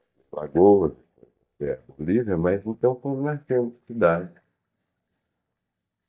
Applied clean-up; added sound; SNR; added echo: neural mask model DeepFilterNet 3.